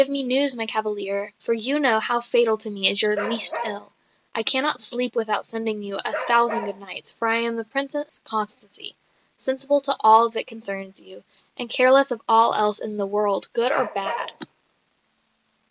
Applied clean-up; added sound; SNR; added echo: none; Bark; 10 dB; none.